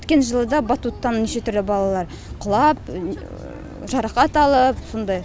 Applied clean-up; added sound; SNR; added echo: none; none; none; none.